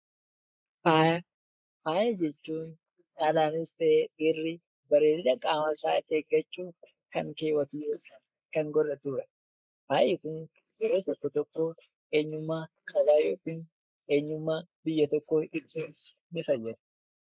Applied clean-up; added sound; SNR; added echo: neural mask model Resemble Enhance denoiser.